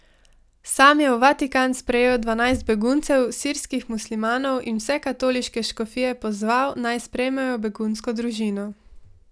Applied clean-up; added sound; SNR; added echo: none; none; none; none.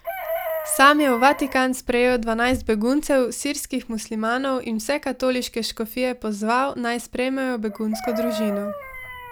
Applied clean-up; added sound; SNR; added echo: none; Chicken, rooster; 12 dB; none.